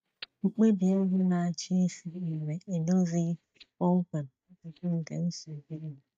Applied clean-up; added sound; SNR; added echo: neural mask model DeepFilterNet 3.